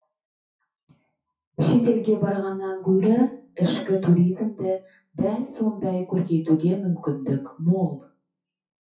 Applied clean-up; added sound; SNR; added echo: classical method WPE with log-MMSE.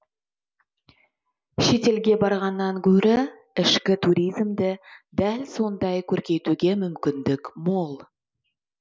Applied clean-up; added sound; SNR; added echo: none; none; none; none.